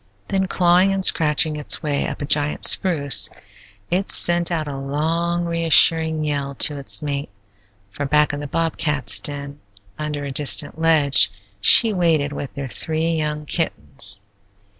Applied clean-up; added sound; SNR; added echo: none; none; none; none.